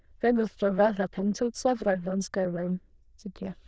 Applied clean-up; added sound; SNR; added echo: neural diffusion model UNIVERSE++.